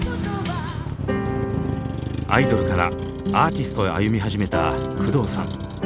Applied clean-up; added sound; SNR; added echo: none; Motor vehicle (road); 7 dB; none.